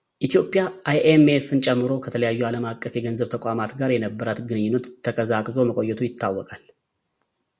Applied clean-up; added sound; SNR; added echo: none; none; none; none.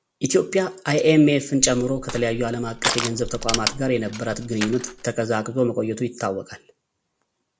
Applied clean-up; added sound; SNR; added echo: none; Crushing; 7 dB; none.